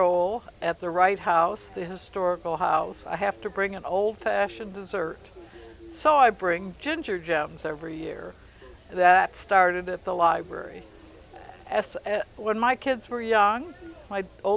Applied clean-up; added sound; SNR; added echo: none; none; none; none.